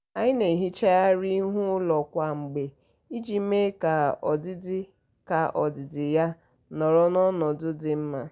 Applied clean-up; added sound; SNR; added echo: none; none; none; none.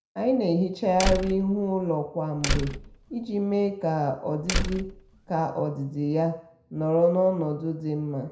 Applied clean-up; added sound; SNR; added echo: none; Slam; 4 dB; reverberation time 0.5 s.